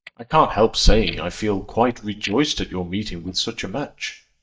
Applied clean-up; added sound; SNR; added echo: neural mask model DeepFilterNet 3.